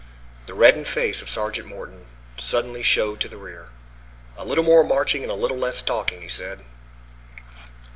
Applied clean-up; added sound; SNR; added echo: none; none; none; none.